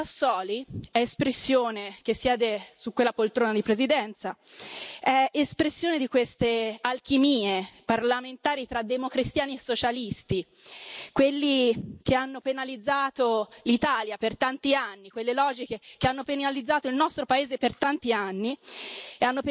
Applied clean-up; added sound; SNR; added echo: none; none; none; none.